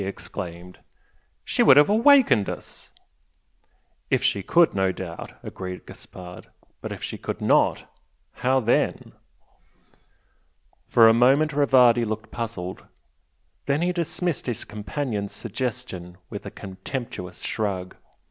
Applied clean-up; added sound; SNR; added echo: none; none; none; none.